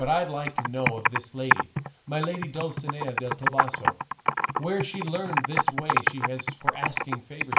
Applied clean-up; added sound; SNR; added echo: none; Computer keyboard; -4 dB; reverberation time 0.3 s.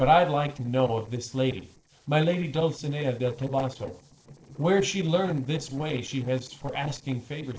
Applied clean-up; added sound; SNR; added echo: neural separator model SepFormer DNS4.